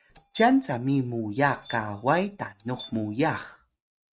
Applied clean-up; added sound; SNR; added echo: neural mask model RNNoise.